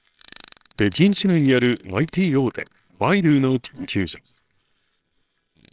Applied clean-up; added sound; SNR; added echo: neural separator model SepFormer WHAMR!.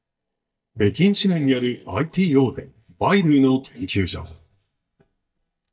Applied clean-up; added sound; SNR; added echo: neural mask model DeepFilterNet 3.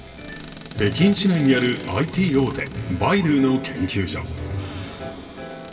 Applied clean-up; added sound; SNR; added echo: none; Squeak / Cupboard open or close; 20 dB; reverberation time 2.6 s.